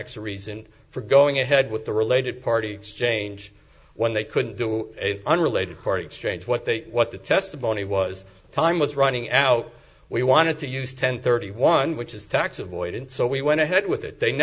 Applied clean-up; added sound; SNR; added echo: none; none; none; none.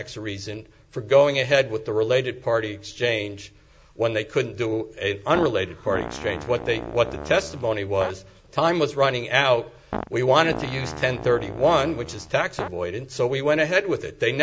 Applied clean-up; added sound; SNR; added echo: none; Fart; 11 dB; none.